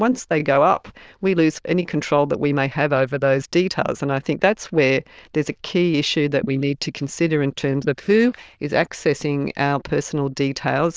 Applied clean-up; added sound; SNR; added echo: neural diffusion model UNIVERSE++.